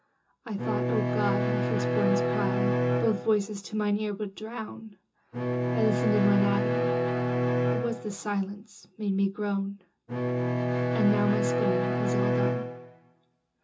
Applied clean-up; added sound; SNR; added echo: none; Bowed string instrument; -2 dB; reverberation time 0.2 s.